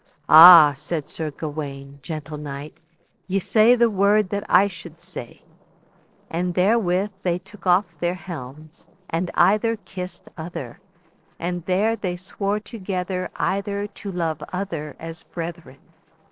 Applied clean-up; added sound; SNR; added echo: neural separator model SepFormer DNS4.